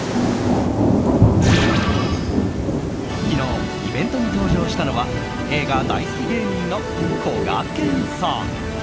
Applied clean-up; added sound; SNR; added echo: none; Thunder / Rain; -4 dB; none.